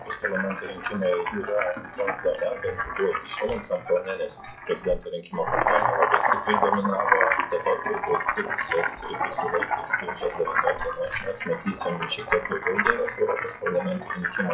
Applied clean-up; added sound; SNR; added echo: classical method WPE with log-MMSE.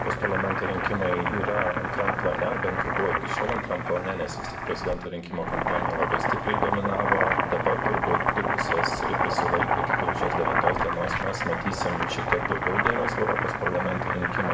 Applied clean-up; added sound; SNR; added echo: none; Boiling; -3 dB; reverberation time 0.7 s.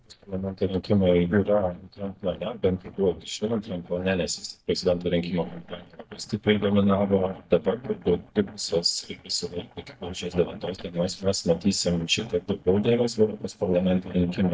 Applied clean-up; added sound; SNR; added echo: neural mask model DeepFilterNet 3.